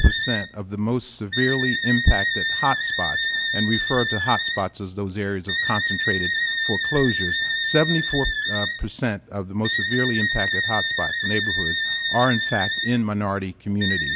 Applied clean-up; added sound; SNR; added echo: none; Wind instrument, woodwind instrument; 1 dB; none.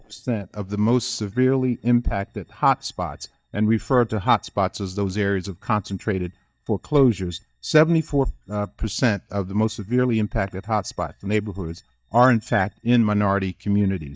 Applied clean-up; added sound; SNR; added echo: neural mask model DeepFilterNet 3.